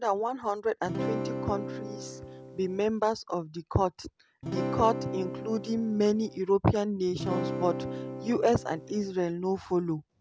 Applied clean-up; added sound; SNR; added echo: none; Acoustic guitar / Strum; 6 dB; none.